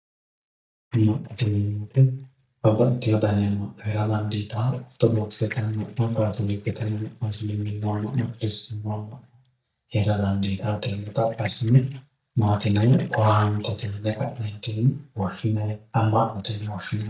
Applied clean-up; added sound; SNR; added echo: neural mask model DeepFilterNet 3.